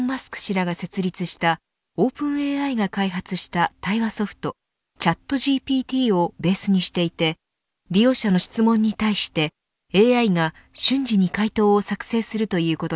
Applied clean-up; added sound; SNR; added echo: none; none; none; none.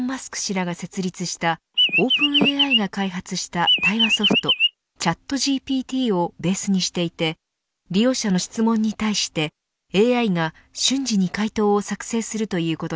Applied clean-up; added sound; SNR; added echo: none; Chirp, tweet; -4 dB; none.